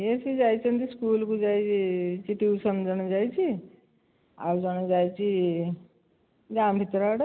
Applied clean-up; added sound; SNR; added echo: none; none; none; none.